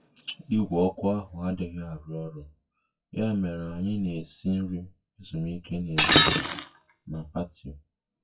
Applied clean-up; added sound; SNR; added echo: classical method WPE with log-MMSE.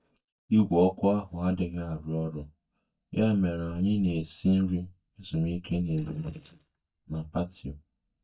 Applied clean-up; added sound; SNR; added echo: neural mask model DeepFilterNet 3.